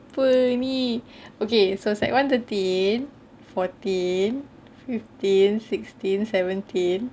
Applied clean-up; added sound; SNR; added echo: none; none; none; none.